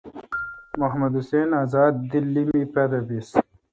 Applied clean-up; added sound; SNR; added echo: neural mask model RNNoise.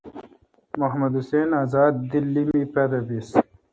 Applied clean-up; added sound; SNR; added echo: none; none; none; none.